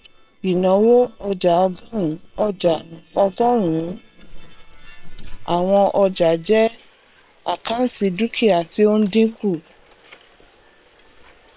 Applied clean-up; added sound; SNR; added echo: neural separator model SepFormer WHAM!.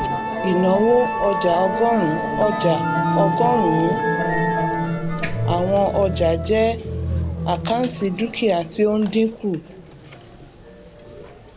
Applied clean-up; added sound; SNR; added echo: none; Musical instrument; 2 dB; none.